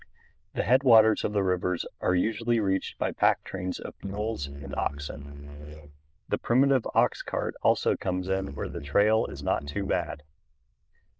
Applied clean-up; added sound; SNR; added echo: neural diffusion model UNIVERSE++.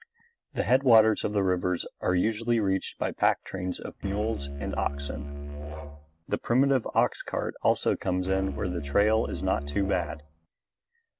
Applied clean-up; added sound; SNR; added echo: none; Musical instrument; 7 dB; none.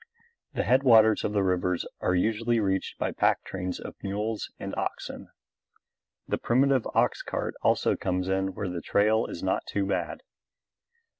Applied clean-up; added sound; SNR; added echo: none; none; none; none.